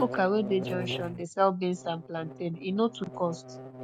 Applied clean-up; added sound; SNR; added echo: none; Buzz; 11 dB; none.